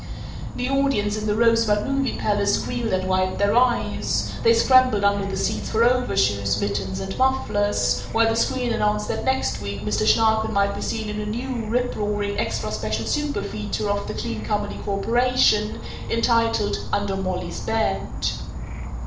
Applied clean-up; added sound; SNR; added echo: none; Insect / Frog; 8 dB; reverberation time 0.5 s.